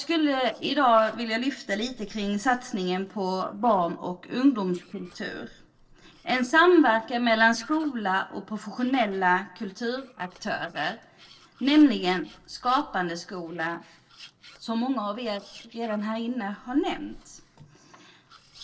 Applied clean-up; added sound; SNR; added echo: neural separator model SepFormer DNS4.